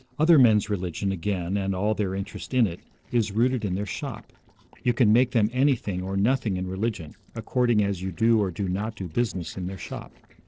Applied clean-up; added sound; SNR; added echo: neural separator model SepFormer DNS4.